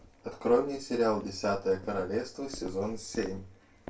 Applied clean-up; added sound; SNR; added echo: none; Walk, footsteps; 20 dB; reverberation time 0.2 s.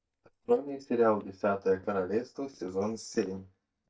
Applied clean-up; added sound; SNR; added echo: neural mask model DeepFilterNet 3.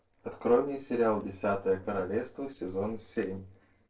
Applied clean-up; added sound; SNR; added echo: neural separator model SepFormer DNS4.